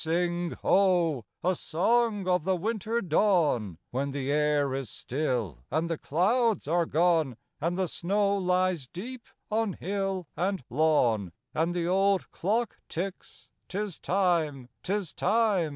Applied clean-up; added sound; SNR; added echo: none; none; none; none.